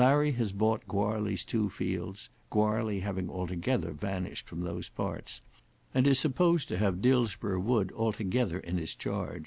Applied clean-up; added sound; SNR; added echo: none; none; none; none.